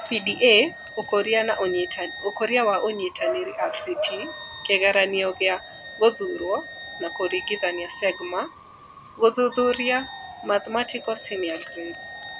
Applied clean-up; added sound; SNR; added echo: none; Wind instrument, woodwind instrument + Bark / Motor vehicle (road) / Siren; 12 dB; none.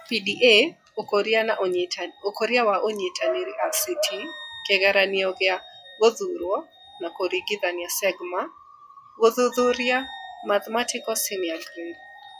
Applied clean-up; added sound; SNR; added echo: classical method log-MMSE.